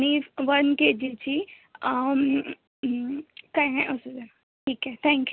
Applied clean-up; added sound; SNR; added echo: none; none; none; none.